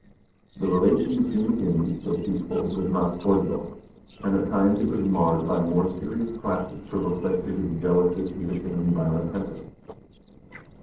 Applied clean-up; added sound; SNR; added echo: neural separator model SepFormer DNS4.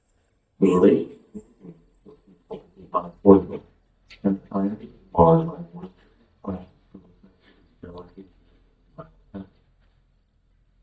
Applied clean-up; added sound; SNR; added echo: neural mask model DeepFilterNet 3.